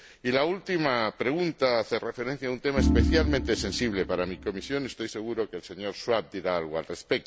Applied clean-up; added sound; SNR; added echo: none; Organ; -1 dB; none.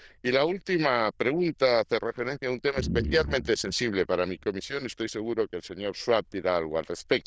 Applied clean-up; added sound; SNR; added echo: neural diffusion model UNIVERSE++.